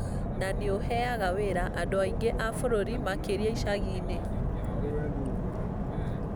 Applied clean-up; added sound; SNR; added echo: none; none; none; none.